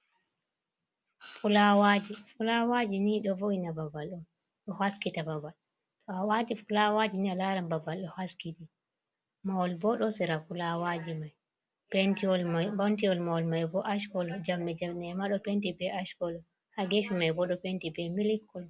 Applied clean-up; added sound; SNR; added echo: none; none; none; none.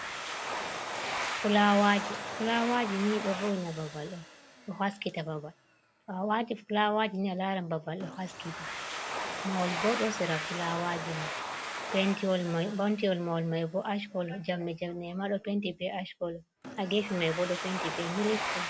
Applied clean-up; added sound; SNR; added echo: none; Domestic sounds, home sounds; 7 dB; none.